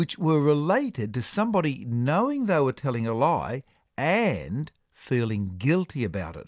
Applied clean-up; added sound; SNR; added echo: none; none; none; none.